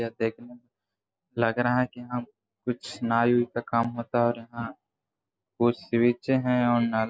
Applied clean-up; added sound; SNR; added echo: none; none; none; none.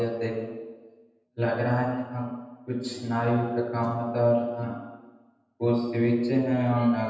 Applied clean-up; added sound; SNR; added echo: none; none; none; reverberation time 1.1 s.